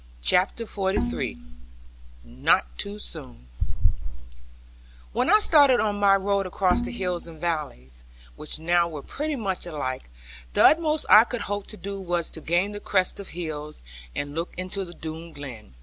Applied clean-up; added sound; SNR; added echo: none; Bowed string instrument; 7 dB; none.